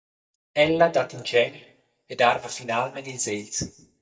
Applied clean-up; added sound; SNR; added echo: neural mask model DeepFilterNet 3.